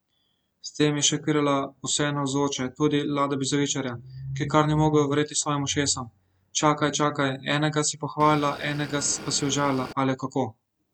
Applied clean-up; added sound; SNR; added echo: none; Motor vehicle (road) / Engine; 14 dB; none.